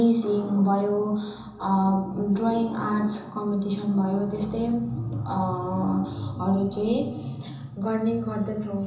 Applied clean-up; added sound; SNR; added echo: none; none; none; reverberation time 0.6 s.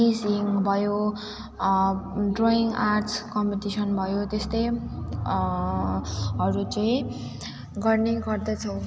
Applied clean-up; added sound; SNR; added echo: none; none; none; none.